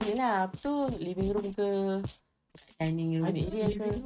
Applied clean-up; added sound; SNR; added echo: neural mask model RNNoise.